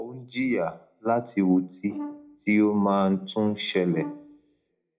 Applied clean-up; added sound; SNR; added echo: none; Brass instrument; 13 dB; reverberation time 0.3 s.